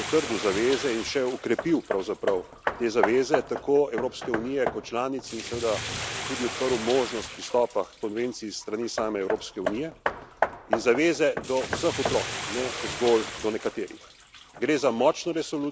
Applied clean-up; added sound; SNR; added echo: none; Hammer + Bathtub (filling or washing); 7 dB; none.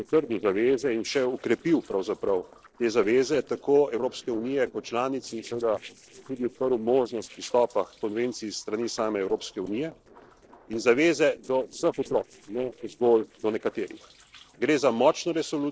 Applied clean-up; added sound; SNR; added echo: neural separator model SepFormer DNS4.